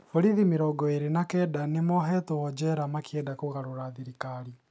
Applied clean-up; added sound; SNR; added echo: none; none; none; none.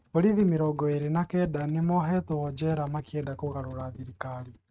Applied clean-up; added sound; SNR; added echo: neural mask model RNNoise.